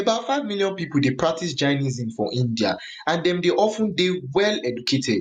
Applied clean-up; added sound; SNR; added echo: neural mask model Resemble Enhance denoiser.